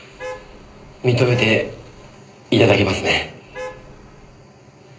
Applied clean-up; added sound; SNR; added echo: none; Traffic noise, roadway noise / Vehicle horn, car horn, honking; 15 dB; reverberation time 0.5 s.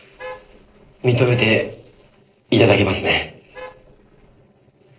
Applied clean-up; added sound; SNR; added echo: neural separator model SepFormer DNS4.